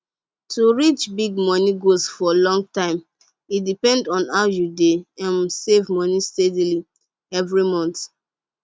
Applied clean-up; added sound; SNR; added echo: none; none; none; none.